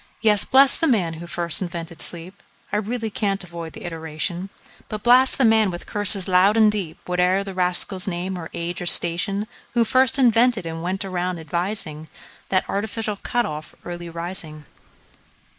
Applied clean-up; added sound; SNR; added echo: neural mask model Resemble Enhance denoiser.